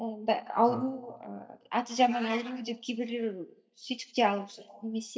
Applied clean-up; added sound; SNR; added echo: neural mask model DeepFilterNet 3.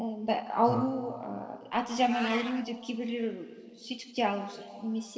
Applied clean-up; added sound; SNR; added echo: none; Meow; 16 dB; reverberation time 2.1 s.